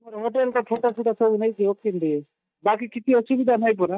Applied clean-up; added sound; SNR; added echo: neural mask model DeepFilterNet 3.